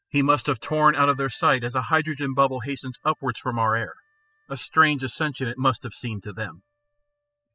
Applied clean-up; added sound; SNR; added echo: classical method spectral subtraction.